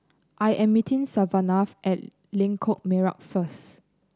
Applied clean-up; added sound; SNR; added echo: none; none; none; none.